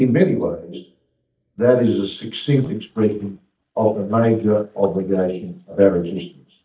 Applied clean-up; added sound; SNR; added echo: neural mask model DeepFilterNet 3.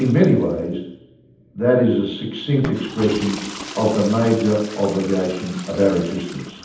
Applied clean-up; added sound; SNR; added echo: none; Toilet flush / Water; 15 dB; reverberation time 0.8 s.